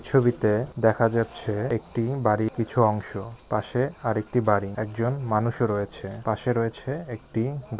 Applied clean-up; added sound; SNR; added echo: none; none; none; none.